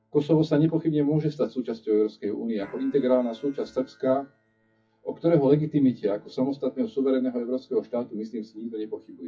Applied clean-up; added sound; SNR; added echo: classical method WPE with log-MMSE.